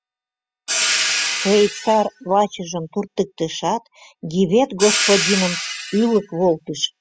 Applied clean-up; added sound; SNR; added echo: classical method spectral subtraction.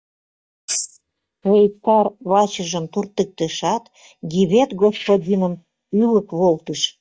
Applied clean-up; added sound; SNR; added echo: neural mask model DeepFilterNet 3.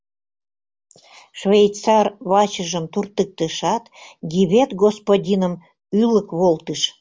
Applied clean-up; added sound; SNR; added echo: none; none; none; none.